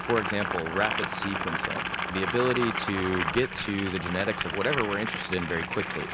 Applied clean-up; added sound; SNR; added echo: none; Boiling; 2 dB; none.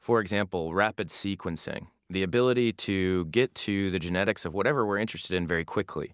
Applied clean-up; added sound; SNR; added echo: none; none; none; none.